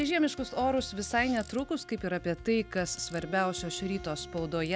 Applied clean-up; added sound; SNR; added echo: none; Bowed string instrument + Ratchet, pawl; 18 dB; none.